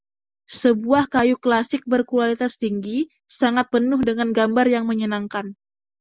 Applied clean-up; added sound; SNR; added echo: none; none; none; none.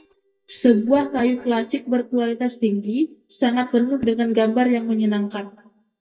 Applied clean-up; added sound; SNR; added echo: neural mask model DeepFilterNet 3.